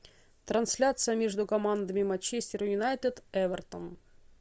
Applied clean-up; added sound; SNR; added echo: none; none; none; none.